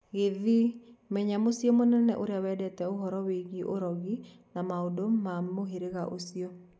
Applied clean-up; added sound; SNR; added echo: none; none; none; none.